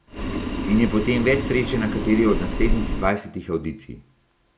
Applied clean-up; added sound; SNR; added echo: none; Boiling; 2 dB; none.